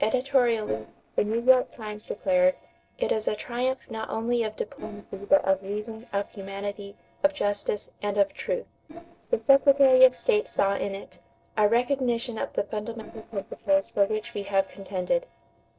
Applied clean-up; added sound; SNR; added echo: neural separator model SepFormer DNS4.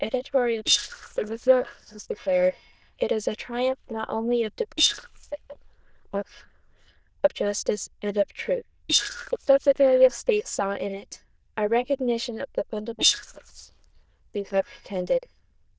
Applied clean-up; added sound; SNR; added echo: neural diffusion model UNIVERSE++.